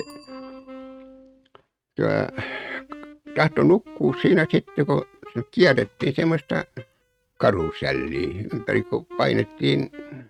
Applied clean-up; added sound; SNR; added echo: neural mask model RNNoise.